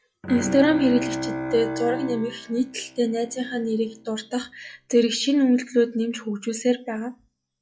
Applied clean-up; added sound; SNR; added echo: classical method log-MMSE.